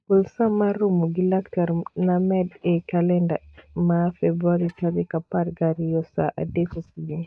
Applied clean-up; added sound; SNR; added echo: neural mask model DeepFilterNet 3.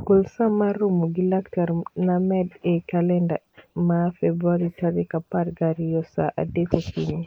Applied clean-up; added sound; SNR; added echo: neural mask model Resemble Enhance denoiser.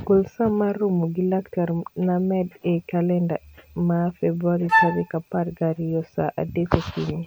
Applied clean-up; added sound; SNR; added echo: none; Wind instrument, woodwind instrument; -1 dB; none.